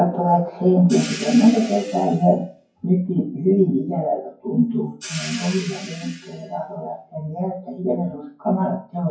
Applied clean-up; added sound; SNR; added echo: classical method WPE with log-MMSE.